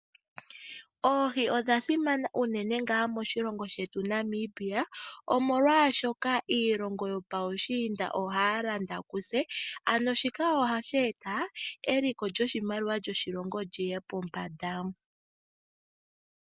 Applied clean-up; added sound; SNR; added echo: none; none; none; none.